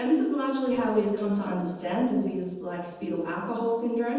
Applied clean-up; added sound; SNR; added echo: neural separator model SepFormer DNS4.